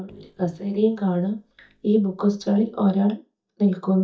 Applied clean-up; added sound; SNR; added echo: neural mask model DeepFilterNet 3.